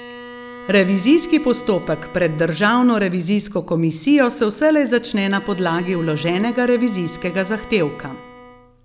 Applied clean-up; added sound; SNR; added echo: none; Bowed string instrument; 19 dB; none.